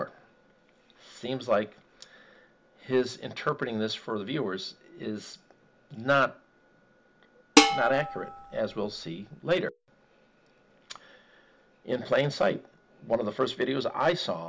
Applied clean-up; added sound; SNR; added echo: none; Dishes, pots, and pans; -4 dB; none.